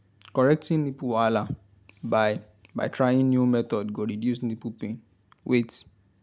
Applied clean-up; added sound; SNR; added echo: none; none; none; none.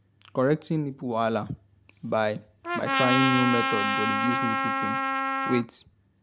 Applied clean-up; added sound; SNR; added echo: none; Trumpet; -2 dB; none.